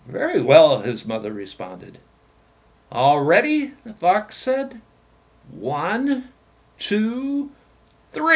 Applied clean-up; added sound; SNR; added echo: none; none; none; none.